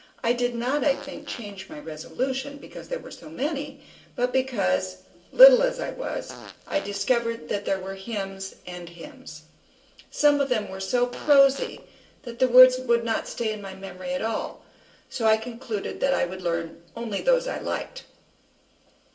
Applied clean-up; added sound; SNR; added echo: none; Fart; 19 dB; reverberation time 0.2 s.